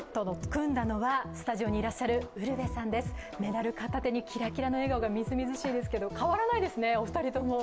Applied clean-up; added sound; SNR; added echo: none; none; none; none.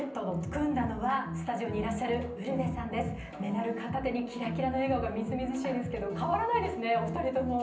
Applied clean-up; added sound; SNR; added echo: none; none; none; reverberation time 0.6 s.